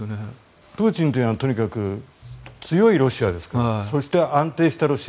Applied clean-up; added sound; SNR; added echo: none; none; none; none.